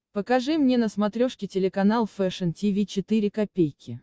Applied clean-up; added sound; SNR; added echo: none; none; none; none.